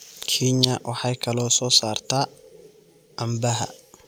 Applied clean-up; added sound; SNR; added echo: none; none; none; none.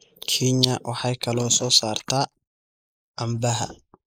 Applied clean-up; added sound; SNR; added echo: neural mask model Resemble Enhance denoiser.